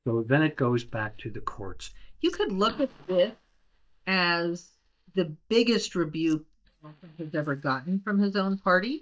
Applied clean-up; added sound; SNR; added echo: neural mask model DeepFilterNet 3.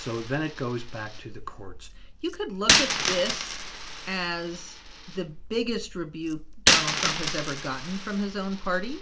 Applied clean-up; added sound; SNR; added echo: none; Coin (dropping); -1 dB; reverberation time 0.3 s.